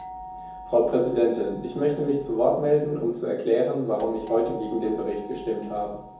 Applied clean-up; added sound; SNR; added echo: none; Doorbell; 17 dB; reverberation time 0.7 s.